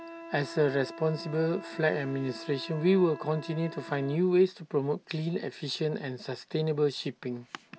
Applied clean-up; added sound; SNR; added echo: none; Wind instrument, woodwind instrument; 18 dB; none.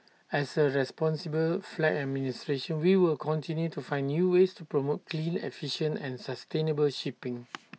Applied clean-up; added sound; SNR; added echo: none; none; none; none.